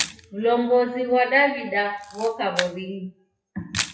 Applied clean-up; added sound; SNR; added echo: classical method WPE with log-MMSE.